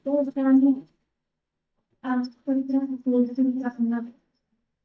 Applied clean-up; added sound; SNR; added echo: neural mask model DeepFilterNet 3.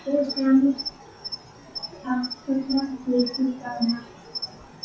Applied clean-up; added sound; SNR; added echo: classical method WPE with log-MMSE.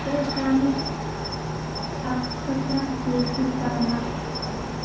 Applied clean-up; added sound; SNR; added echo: none; Cricket; 2 dB; reverberation time 0.7 s.